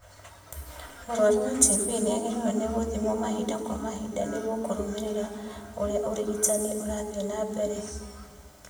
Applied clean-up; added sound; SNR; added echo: none; none; none; reverberation time 1.6 s.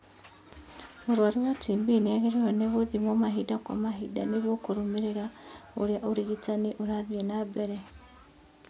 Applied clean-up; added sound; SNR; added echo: none; none; none; none.